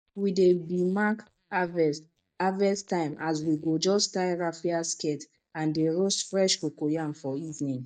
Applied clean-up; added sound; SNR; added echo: neural mask model DeepFilterNet 3.